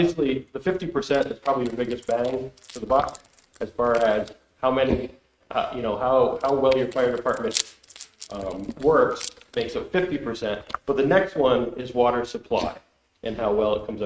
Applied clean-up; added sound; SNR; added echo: neural mask model RNNoise.